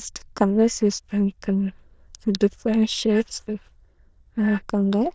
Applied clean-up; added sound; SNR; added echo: neural diffusion model UNIVERSE++.